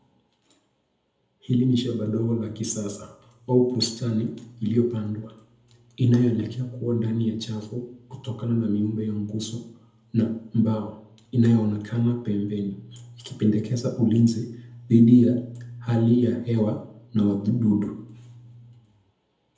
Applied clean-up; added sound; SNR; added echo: none; none; none; reverberation time 0.7 s.